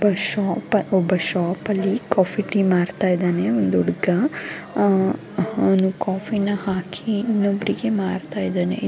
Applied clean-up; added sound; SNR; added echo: none; none; none; none.